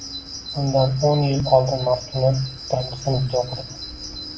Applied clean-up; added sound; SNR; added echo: none; Bird vocalization, bird call, bird song + Cricket; 12 dB; none.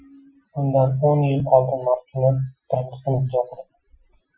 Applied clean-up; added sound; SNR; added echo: classical method Wiener filter.